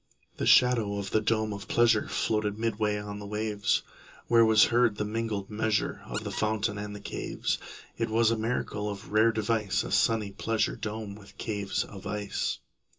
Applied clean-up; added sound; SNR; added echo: none; Squeak; 18 dB; reverberation time 0.2 s.